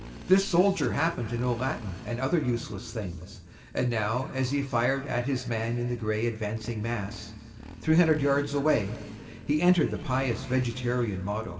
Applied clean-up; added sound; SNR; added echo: none; Motorcycle; 17 dB; reverberation time 2.8 s.